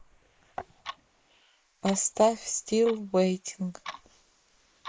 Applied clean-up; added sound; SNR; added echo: neural mask model Resemble Enhance denoiser.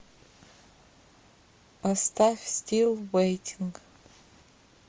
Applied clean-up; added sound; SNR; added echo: none; none; none; none.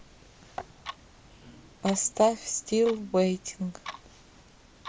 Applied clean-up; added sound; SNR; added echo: none; Clock; 16 dB; none.